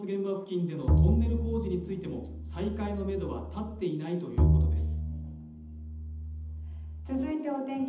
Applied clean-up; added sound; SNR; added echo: none; Bowed string instrument; -5 dB; reverberation time 0.8 s.